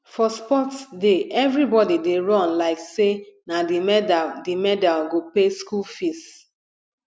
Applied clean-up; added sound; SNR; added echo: none; none; none; none.